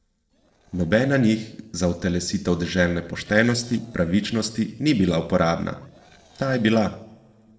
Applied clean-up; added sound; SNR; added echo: neural separator model SepFormer DNS4.